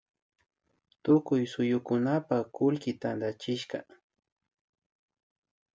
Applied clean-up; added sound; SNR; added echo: none; none; none; none.